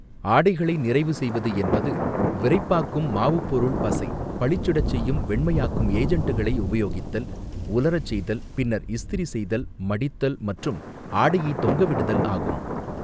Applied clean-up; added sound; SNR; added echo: none; Thunder; 3 dB; none.